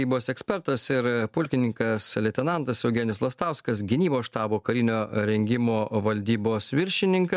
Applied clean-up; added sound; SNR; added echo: none; none; none; none.